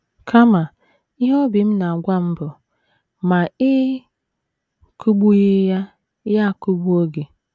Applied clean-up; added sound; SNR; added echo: none; none; none; none.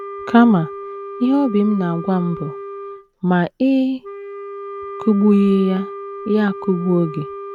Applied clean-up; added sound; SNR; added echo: none; Wind instrument, woodwind instrument; 12 dB; none.